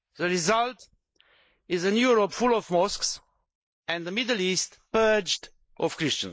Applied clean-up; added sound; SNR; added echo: neural mask model Resemble Enhance denoiser.